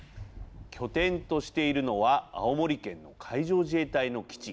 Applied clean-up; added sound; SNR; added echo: none; Thunder; 19 dB; none.